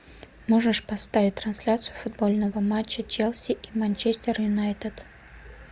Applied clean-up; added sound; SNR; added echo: none; none; none; none.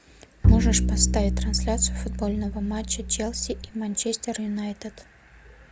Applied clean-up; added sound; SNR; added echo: none; Bowed string instrument; -4 dB; none.